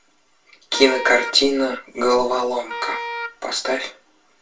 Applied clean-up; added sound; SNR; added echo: none; Wind instrument, woodwind instrument; 9 dB; reverberation time 0.2 s.